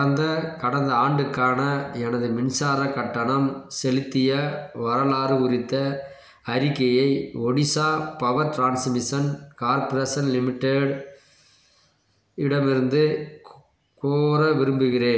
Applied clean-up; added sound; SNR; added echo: none; none; none; none.